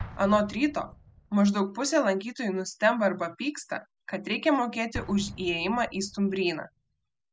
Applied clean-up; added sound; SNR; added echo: none; Explosion; 19 dB; none.